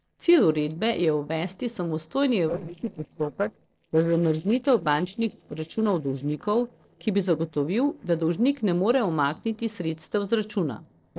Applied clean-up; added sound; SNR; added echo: neural separator model SepFormer DNS4.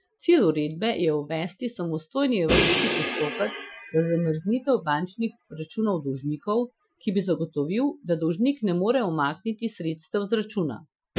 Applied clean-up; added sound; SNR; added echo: classical method Wiener filter.